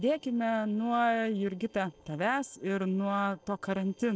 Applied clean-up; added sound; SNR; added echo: neural separator model SepFormer DNS4.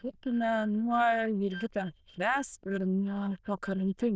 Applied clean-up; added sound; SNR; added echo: neural diffusion model UNIVERSE++.